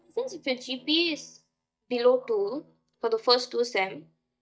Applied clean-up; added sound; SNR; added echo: neural mask model DeepFilterNet 3.